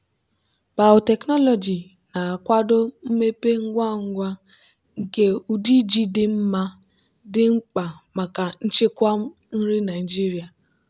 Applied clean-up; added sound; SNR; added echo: none; none; none; none.